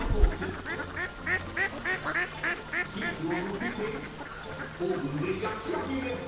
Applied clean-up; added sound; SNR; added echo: none; Fowl; -2 dB; reverberation time 0.9 s.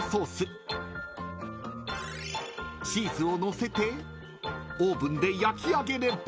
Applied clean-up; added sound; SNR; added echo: none; none; none; none.